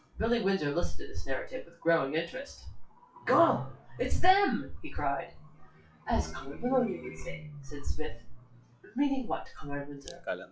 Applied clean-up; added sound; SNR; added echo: classical method WPE with log-MMSE.